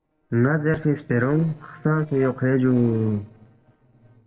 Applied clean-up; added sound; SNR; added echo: neural separator model SepFormer DNS4.